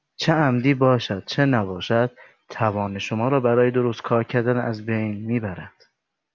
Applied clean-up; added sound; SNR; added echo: none; none; none; none.